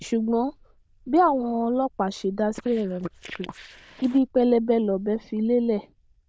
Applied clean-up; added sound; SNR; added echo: neural diffusion model UNIVERSE++.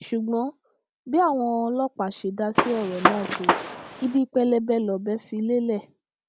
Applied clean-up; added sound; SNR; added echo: none; Gunshot, gunfire; -1 dB; none.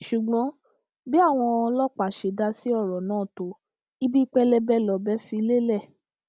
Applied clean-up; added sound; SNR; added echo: none; none; none; none.